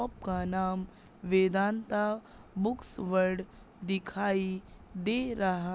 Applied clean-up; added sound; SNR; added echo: none; none; none; none.